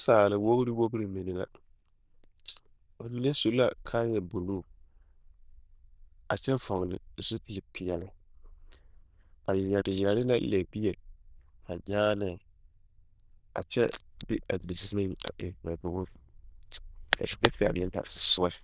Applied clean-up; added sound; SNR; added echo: neural diffusion model UNIVERSE++.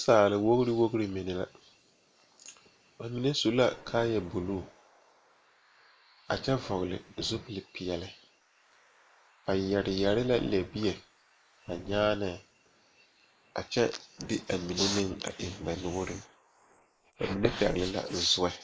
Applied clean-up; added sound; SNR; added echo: neural mask model Resemble Enhance denoiser.